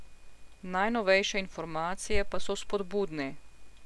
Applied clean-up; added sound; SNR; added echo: none; none; none; none.